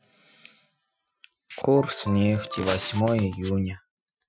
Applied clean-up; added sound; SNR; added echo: classical method Wiener filter.